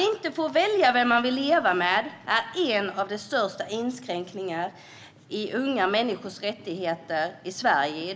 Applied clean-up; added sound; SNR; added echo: none; none; none; none.